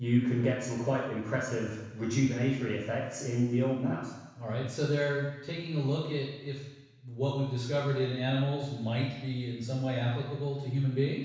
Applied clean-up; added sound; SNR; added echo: none; none; none; reverberation time 1.1 s.